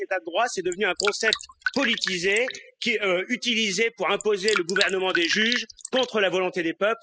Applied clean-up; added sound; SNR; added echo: classical method spectral subtraction.